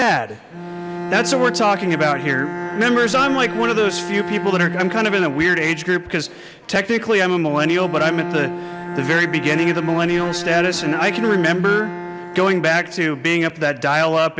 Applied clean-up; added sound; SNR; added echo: none; Bowed string instrument; 9 dB; none.